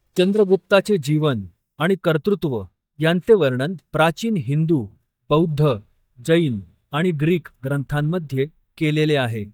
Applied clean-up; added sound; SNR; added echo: neural mask model DeepFilterNet 3.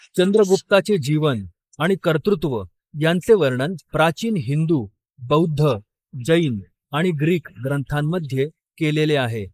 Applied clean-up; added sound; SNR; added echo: neural mask model Resemble Enhance denoiser.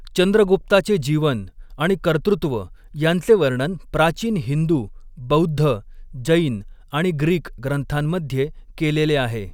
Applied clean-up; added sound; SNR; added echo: none; none; none; none.